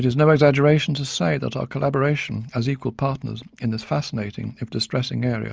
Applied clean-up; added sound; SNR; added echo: none; none; none; none.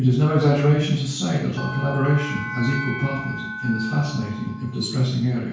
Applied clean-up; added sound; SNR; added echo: none; Bell; 11 dB; reverberation time 0.6 s.